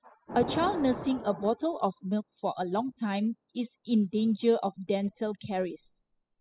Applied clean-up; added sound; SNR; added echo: classical method spectral subtraction.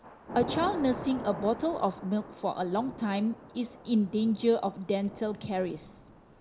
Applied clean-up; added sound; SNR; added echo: none; Thunder / Rain; 12 dB; none.